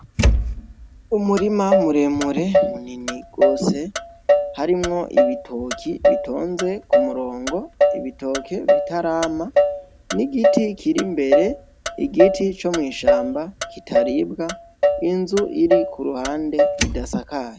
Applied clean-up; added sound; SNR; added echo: none; Motor vehicle (road); -2 dB; none.